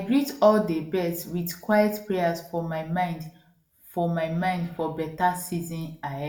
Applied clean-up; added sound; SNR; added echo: none; none; none; reverberation time 0.4 s.